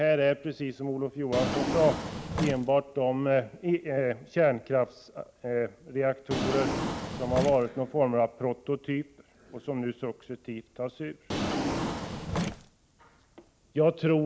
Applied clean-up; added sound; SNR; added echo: none; Drawer open or close; 4 dB; none.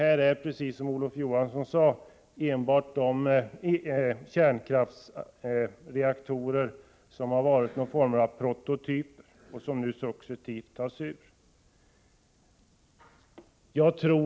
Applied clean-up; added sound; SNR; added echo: none; none; none; none.